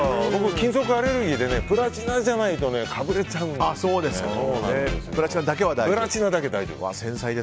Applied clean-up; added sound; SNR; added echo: none; Sliding door / Slam; 15 dB; none.